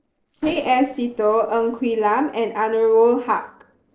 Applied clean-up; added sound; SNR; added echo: neural separator model SepFormer DNS4.